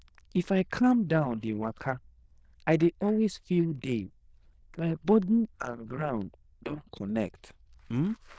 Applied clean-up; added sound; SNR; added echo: neural diffusion model UNIVERSE++.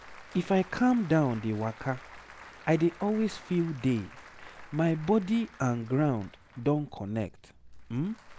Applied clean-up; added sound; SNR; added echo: none; Applause / Crowd; 19 dB; none.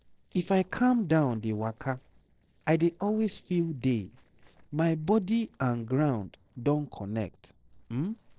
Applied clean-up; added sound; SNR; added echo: neural separator model SepFormer DNS4.